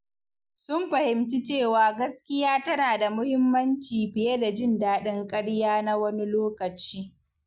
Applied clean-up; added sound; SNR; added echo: none; none; none; none.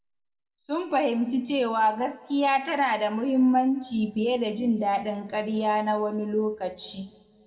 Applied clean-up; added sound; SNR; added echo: none; none; none; reverberation time 1.4 s.